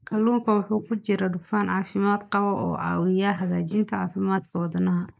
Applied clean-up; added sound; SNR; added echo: neural mask model Resemble Enhance denoiser.